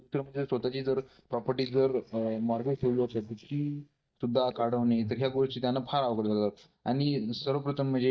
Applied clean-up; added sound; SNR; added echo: neural mask model DeepFilterNet 3.